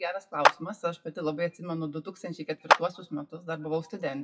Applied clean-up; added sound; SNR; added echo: classical method WPE with log-MMSE.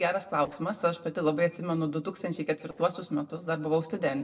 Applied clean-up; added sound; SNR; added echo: neural separator model SepFormer DNS4.